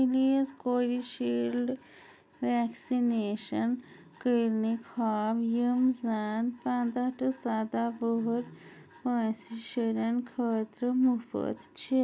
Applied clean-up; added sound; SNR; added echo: none; none; none; none.